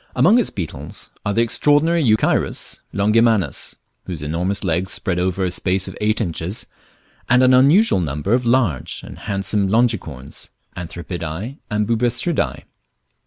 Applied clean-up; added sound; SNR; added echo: none; none; none; none.